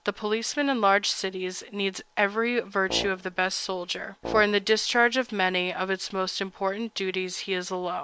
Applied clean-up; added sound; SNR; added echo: none; Brass instrument; 12 dB; none.